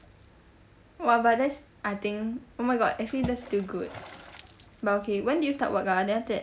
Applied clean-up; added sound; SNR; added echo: none; Water / Splash, splatter; 19 dB; none.